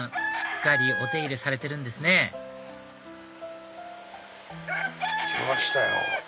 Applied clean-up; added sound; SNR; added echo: none; Chicken, rooster; 1 dB; none.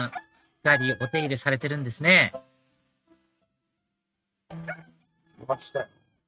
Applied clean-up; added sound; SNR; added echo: neural mask model RNNoise.